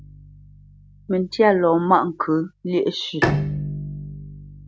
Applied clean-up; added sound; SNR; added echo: none; Bowed string instrument; 7 dB; none.